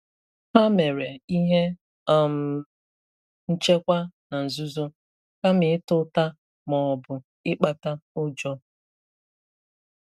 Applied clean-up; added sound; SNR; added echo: none; none; none; none.